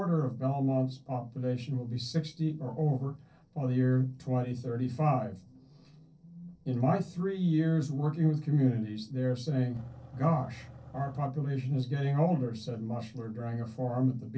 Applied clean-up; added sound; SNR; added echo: neural separator model SepFormer DNS4.